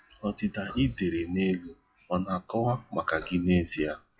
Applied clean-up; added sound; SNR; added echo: classical method log-MMSE.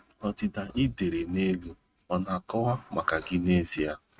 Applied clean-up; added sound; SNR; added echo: neural mask model RNNoise.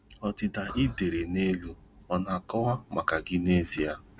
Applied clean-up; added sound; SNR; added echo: none; none; none; none.